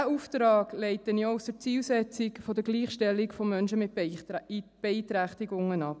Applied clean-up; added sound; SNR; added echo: none; none; none; none.